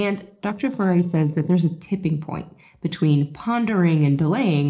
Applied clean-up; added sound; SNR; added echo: neural separator model SepFormer DNS4.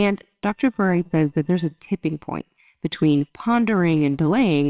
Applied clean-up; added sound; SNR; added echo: neural separator model SepFormer WHAMR!.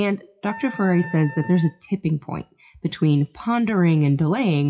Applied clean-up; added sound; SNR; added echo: classical method WPE with log-MMSE.